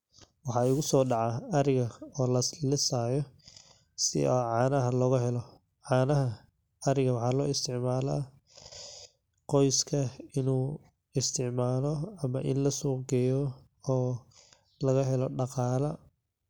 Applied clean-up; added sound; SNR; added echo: none; none; none; none.